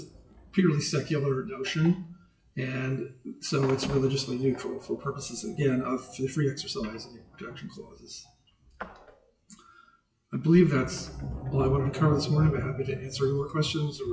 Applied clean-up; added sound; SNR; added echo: classical method WPE with log-MMSE.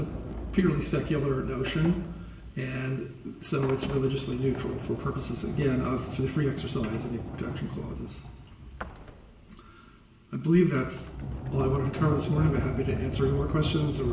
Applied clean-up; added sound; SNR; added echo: none; Sliding door; 6 dB; reverberation time 0.8 s.